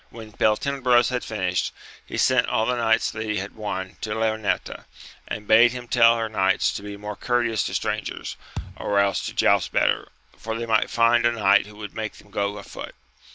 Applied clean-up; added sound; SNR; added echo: none; Thump, thud; 11 dB; none.